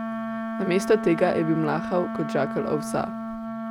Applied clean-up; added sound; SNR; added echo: none; Wind instrument, woodwind instrument; 5 dB; none.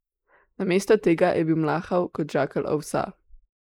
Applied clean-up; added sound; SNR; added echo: neural mask model Resemble Enhance denoiser.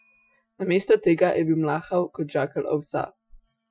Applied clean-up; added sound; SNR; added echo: classical method Wiener filter.